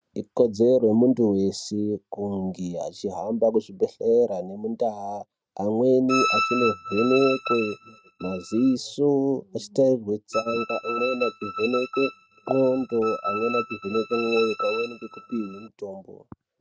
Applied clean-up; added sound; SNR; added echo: neural mask model RNNoise.